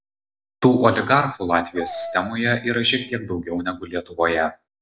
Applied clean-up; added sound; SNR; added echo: none; Dog; 17 dB; none.